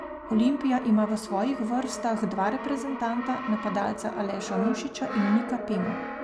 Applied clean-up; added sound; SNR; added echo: none; Brass instrument; 7 dB; none.